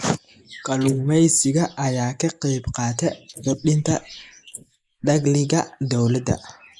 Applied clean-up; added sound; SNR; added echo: neural mask model Resemble Enhance denoiser.